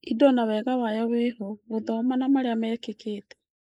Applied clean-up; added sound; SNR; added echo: neural mask model Resemble Enhance denoiser.